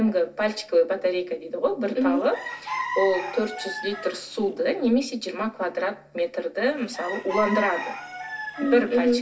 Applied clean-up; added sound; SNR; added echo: none; Chicken, rooster; 8 dB; reverberation time 0.2 s.